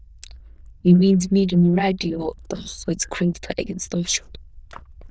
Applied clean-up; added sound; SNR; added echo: neural diffusion model UNIVERSE++.